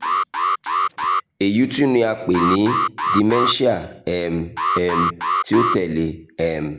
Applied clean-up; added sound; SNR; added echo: neural mask model Resemble Enhance denoiser.